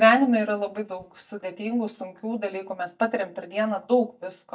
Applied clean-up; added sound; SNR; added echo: neural mask model DeepFilterNet 3.